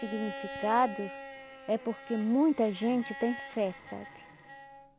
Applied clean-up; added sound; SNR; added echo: none; Bowed string instrument; 13 dB; none.